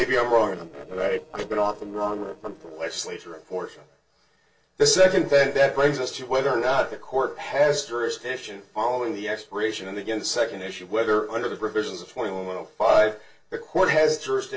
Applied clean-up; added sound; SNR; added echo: neural separator model SepFormer DNS4.